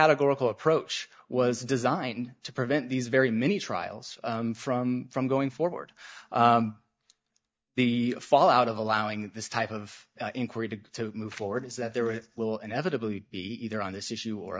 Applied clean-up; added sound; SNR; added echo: neural mask model DeepFilterNet 3.